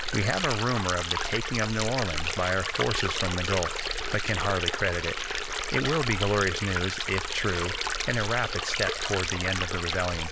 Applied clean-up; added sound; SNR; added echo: none; Stream; 2 dB; none.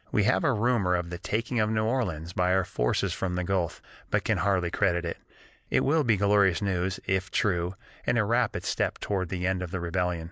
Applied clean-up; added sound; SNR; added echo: none; none; none; none.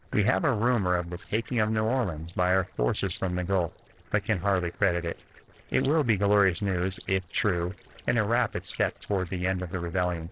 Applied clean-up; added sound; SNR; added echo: neural separator model SepFormer DNS4.